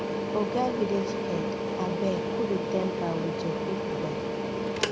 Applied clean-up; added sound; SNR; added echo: none; Mechanical fan; -3 dB; none.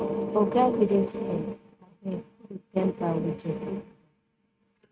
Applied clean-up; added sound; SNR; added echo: neural mask model RNNoise.